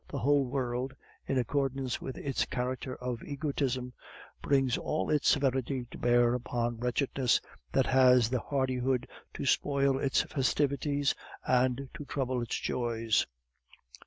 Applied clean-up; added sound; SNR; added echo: none; none; none; none.